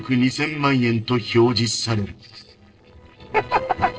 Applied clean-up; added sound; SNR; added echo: neural separator model SepFormer DNS4.